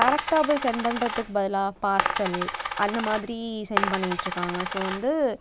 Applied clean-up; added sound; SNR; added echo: none; Coin (dropping); 3 dB; none.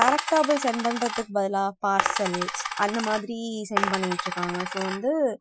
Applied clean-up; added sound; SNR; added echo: classical method Wiener filter.